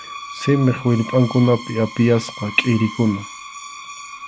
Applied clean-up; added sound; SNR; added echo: none; Screech; 14 dB; none.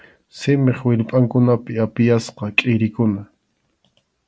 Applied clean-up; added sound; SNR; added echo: none; none; none; none.